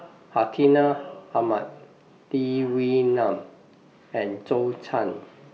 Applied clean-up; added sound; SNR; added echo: none; none; none; none.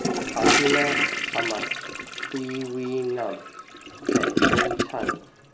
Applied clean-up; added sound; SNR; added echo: none; Toilet flush / Gurgling; -5 dB; none.